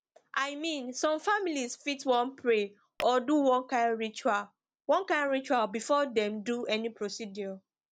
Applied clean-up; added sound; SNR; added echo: none; Tap / Glass; 16 dB; none.